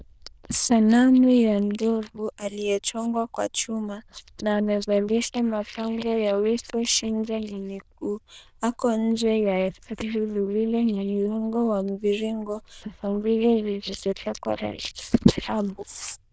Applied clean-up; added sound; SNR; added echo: neural diffusion model UNIVERSE++.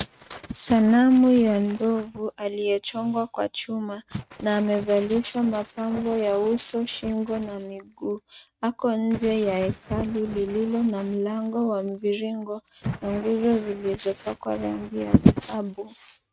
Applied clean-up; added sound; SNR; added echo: neural mask model RNNoise.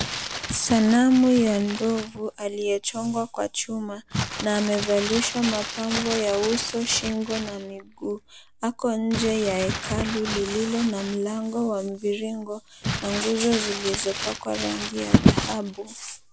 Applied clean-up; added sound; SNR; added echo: none; Crumpling, crinkling; 5 dB; none.